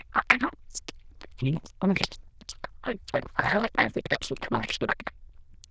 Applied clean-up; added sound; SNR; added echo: neural diffusion model UNIVERSE++.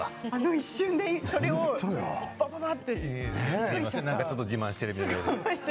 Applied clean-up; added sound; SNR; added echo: none; none; none; none.